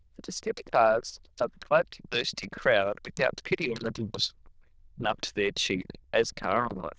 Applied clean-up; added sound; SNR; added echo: neural diffusion model UNIVERSE++.